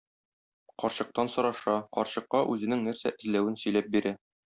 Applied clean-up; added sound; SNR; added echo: none; none; none; none.